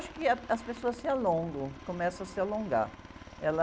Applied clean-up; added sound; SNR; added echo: none; Aircraft; 16 dB; none.